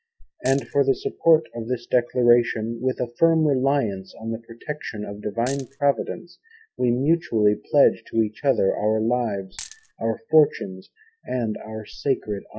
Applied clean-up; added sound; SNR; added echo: classical method log-MMSE.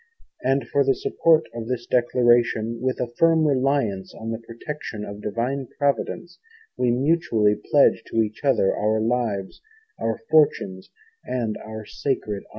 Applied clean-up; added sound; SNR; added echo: none; none; none; none.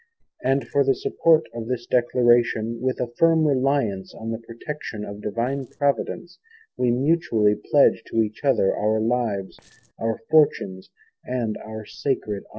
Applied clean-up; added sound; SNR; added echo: neural separator model SepFormer DNS4.